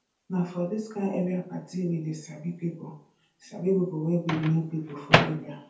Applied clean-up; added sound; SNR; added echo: none; Microwave oven; 3 dB; reverberation time 0.5 s.